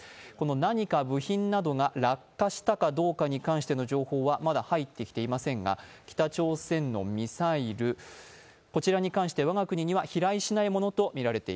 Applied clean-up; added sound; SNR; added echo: none; none; none; none.